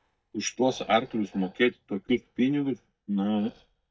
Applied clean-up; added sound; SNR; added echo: neural mask model DeepFilterNet 3.